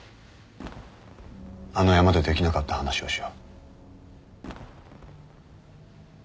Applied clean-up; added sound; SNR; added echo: none; Fireworks + Gong; 17 dB; none.